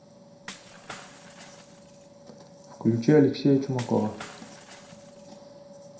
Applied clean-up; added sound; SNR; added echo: none; Shatter / Crushing; 19 dB; reverberation time 0.4 s.